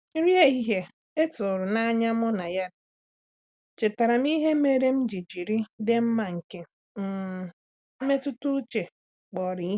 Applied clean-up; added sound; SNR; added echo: none; none; none; none.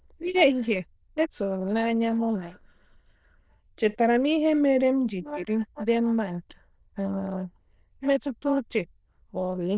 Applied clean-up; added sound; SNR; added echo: neural diffusion model UNIVERSE++.